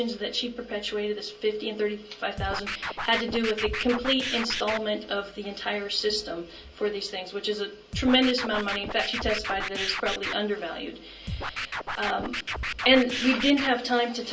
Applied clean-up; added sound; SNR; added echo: none; Scratching (performance technique); 5 dB; reverberation time 0.2 s.